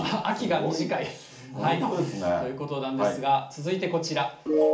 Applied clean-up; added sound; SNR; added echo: none; none; none; reverberation time 0.4 s.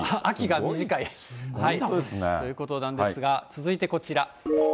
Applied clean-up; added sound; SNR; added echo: none; none; none; none.